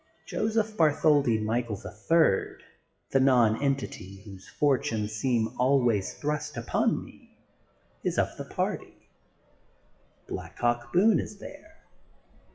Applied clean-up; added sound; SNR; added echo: classical method WPE with log-MMSE.